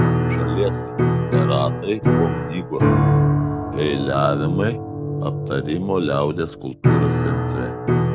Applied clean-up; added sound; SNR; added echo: none; Piano; -5 dB; none.